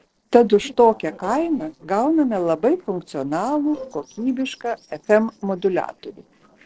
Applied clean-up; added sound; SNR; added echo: neural separator model SepFormer DNS4.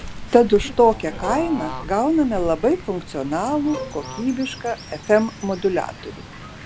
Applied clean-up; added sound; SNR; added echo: none; Bird / Fowl + Bowed string instrument; 12 dB; none.